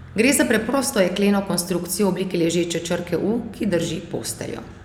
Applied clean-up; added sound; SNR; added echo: none; none; none; none.